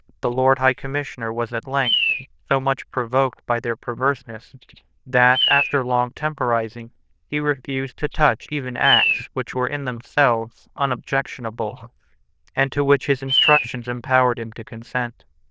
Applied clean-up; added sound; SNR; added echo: neural diffusion model UNIVERSE++.